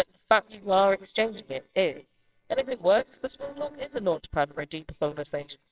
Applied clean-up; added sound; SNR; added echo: neural separator model SepFormer WHAMR!.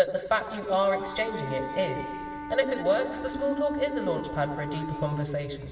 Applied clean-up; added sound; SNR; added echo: none; Wind instrument, woodwind instrument; 10 dB; reverberation time 2.0 s.